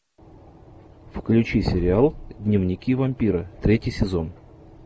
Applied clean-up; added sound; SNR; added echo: none; none; none; none.